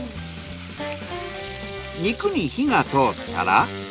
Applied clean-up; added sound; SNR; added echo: none; none; none; none.